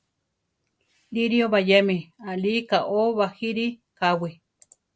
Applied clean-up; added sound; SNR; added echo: none; none; none; none.